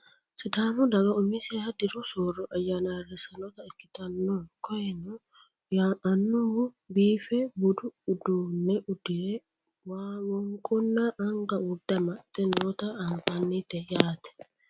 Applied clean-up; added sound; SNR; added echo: none; none; none; none.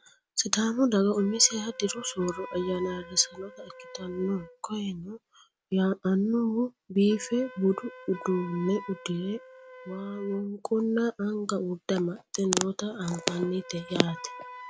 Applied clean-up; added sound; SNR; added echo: none; Wind instrument, woodwind instrument; 19 dB; none.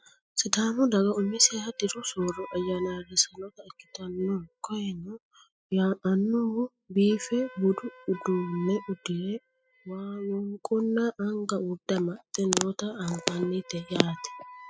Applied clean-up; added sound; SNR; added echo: classical method spectral subtraction.